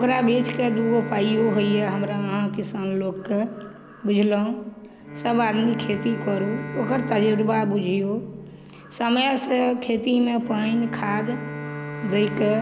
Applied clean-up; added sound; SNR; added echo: none; Bowed string instrument; 11 dB; none.